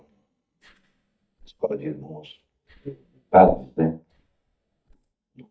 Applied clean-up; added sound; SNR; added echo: neural mask model DeepFilterNet 3.